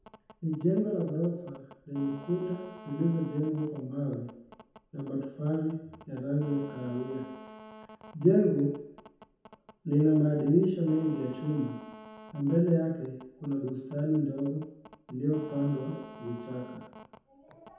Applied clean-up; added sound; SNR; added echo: none; Telephone; 20 dB; reverberation time 1.0 s.